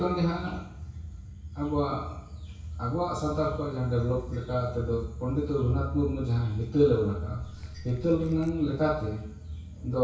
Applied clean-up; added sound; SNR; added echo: none; Squeak / Tools; 20 dB; reverberation time 0.6 s.